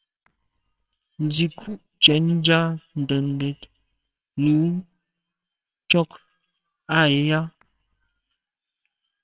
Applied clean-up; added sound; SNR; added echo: neural separator model SepFormer WHAMR!.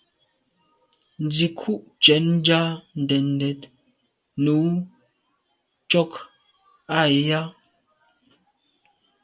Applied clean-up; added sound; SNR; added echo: none; none; none; none.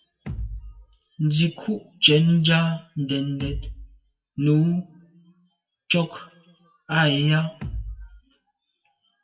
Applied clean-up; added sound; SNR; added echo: classical method WPE with log-MMSE.